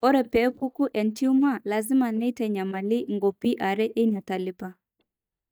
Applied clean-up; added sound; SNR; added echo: neural mask model DeepFilterNet 3.